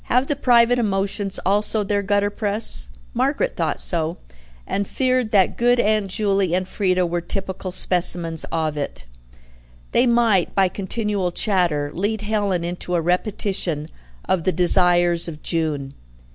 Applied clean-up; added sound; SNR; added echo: none; none; none; none.